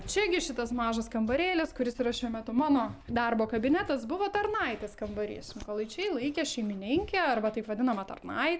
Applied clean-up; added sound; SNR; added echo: none; none; none; none.